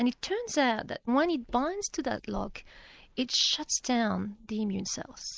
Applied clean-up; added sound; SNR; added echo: neural mask model Resemble Enhance denoiser.